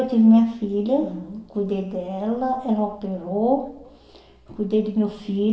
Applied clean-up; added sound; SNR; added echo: none; none; none; reverberation time 0.8 s.